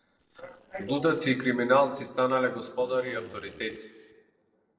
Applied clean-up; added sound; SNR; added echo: neural separator model SepFormer DNS4.